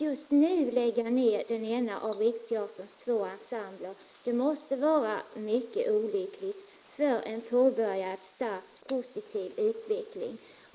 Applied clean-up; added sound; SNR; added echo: neural mask model Resemble Enhance denoiser.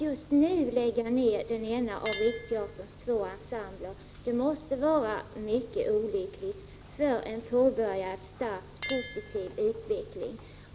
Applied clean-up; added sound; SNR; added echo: none; Chink, clink; 19 dB; none.